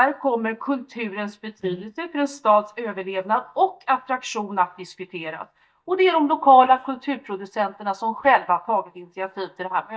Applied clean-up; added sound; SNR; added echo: neural mask model DeepFilterNet 3.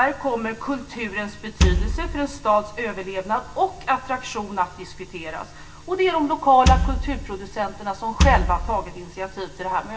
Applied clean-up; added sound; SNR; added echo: none; Wood; -2 dB; reverberation time 0.2 s.